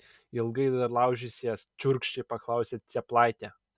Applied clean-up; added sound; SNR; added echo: none; none; none; none.